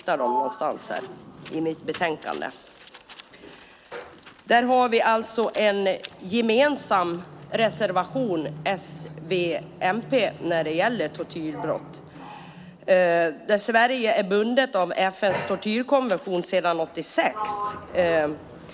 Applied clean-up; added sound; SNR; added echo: none; Sliding door; 14 dB; none.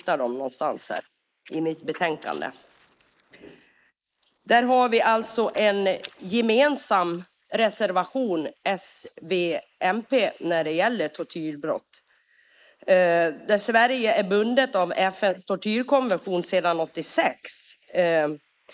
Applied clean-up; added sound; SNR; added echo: neural mask model Resemble Enhance denoiser.